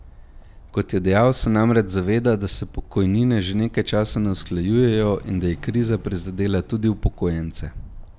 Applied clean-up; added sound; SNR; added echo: none; Bird + Vehicle; 18 dB; none.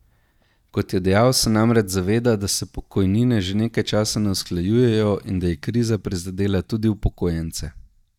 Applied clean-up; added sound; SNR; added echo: neural mask model DeepFilterNet 3.